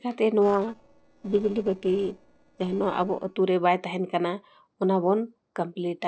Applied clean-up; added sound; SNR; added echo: neural separator model SepFormer DNS4.